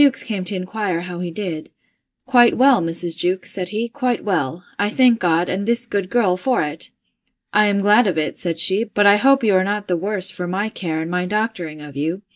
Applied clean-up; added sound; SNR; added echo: neural mask model DeepFilterNet 3.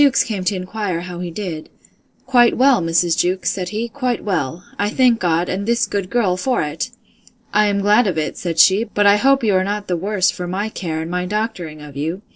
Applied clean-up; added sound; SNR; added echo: neural separator model SepFormer DNS4.